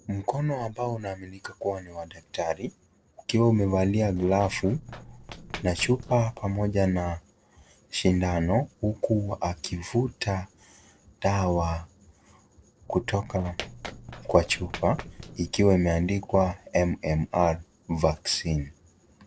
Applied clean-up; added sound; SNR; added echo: neural separator model SepFormer DNS4.